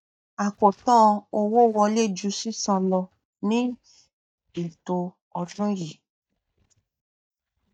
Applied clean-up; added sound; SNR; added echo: neural mask model DeepFilterNet 3.